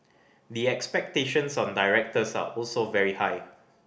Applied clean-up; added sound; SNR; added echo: none; none; none; none.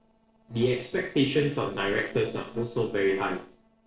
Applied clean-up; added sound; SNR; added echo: neural separator model SepFormer DNS4.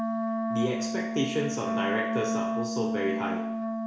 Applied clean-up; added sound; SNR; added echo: none; Wind instrument, woodwind instrument; -1 dB; reverberation time 0.7 s.